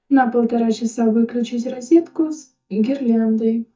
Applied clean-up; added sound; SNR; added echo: neural mask model DeepFilterNet 3.